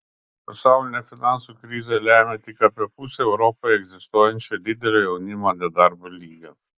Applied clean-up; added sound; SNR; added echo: neural mask model Resemble Enhance denoiser.